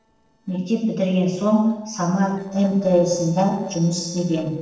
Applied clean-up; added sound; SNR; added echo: neural separator model SepFormer DNS4.